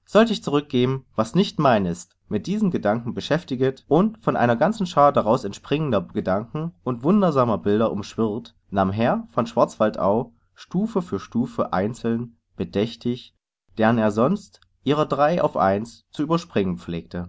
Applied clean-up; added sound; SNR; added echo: none; none; none; none.